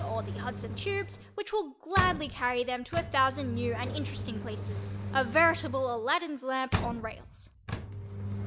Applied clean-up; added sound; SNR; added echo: none; Engine; 5 dB; none.